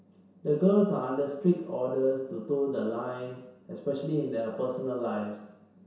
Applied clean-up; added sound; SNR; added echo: none; none; none; reverberation time 0.7 s.